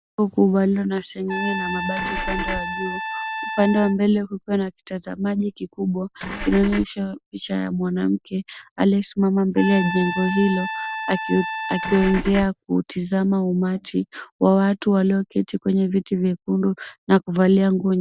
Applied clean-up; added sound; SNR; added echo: none; Trumpet + Engine / Car; 7 dB; none.